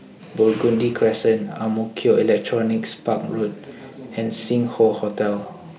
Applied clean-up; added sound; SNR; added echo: none; none; none; none.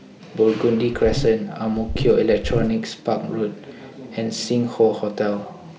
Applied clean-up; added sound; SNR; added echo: none; Buzz; 4 dB; none.